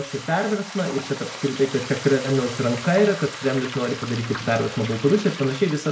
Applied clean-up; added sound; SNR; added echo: none; Frying (food); 12 dB; reverberation time 0.4 s.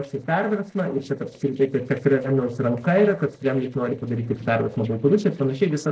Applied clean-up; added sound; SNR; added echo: neural separator model SepFormer DNS4.